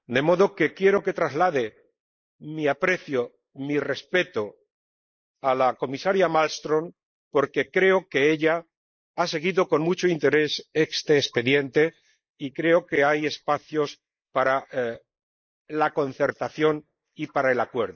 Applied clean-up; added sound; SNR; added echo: neural mask model Resemble Enhance denoiser.